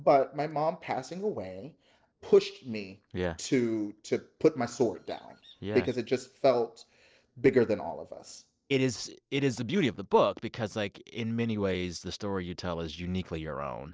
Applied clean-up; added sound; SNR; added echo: neural separator model SepFormer DNS4.